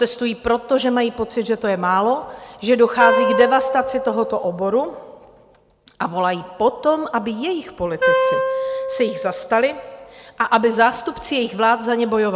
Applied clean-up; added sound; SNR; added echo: none; Wind instrument, woodwind instrument; 2 dB; none.